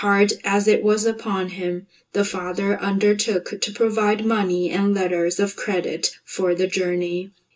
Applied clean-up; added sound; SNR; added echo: none; none; none; reverberation time 0.2 s.